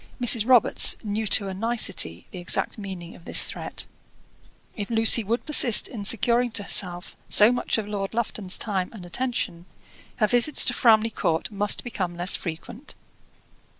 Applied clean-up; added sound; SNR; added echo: none; none; none; none.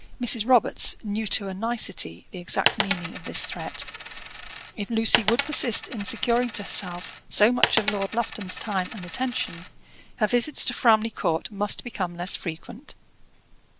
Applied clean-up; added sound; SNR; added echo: none; Coin (dropping); 4 dB; none.